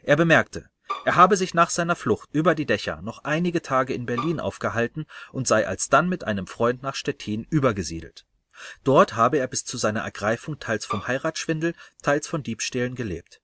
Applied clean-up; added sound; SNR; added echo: none; Bowed string instrument; 12 dB; none.